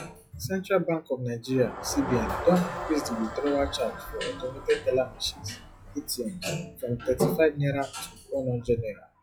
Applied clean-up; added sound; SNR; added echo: classical method log-MMSE.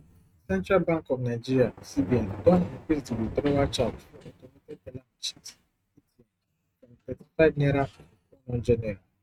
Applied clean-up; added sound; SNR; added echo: neural mask model RNNoise.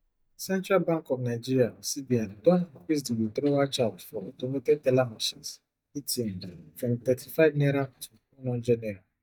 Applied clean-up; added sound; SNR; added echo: neural mask model DeepFilterNet 3.